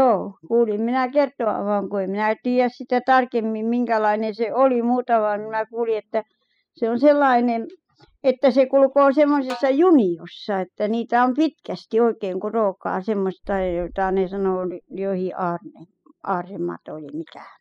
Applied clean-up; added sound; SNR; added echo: classical method spectral subtraction.